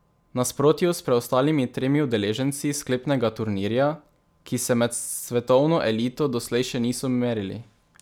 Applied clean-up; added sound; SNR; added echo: none; none; none; none.